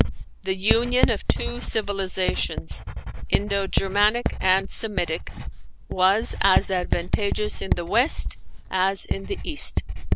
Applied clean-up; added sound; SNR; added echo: none; Writing; 0 dB; none.